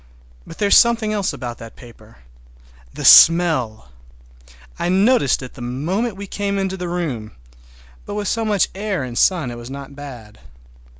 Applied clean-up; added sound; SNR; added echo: none; none; none; none.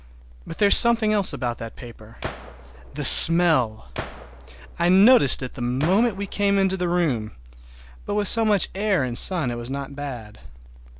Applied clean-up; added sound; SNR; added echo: none; Gunshot, gunfire; 16 dB; none.